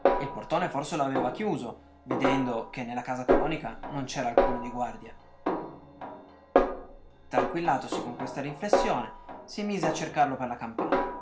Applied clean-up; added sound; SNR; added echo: none; Snare drum; -2 dB; none.